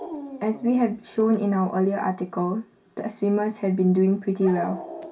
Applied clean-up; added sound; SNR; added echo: none; Dog; 17 dB; reverberation time 0.2 s.